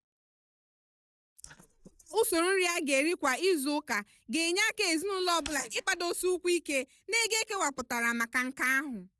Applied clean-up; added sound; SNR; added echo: neural mask model DeepFilterNet 3.